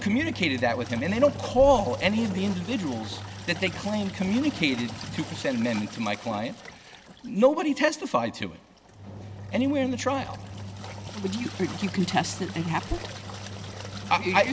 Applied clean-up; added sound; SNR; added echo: none; Engine; 12 dB; none.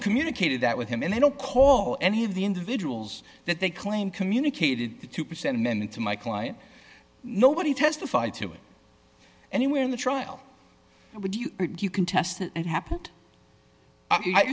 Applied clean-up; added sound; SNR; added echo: none; none; none; none.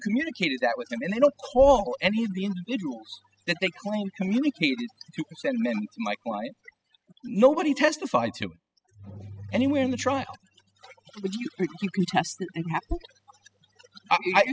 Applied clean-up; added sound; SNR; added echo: classical method spectral subtraction.